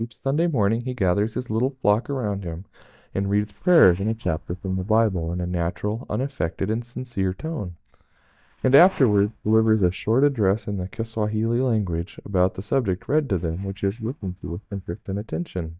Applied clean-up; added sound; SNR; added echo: neural mask model DeepFilterNet 3.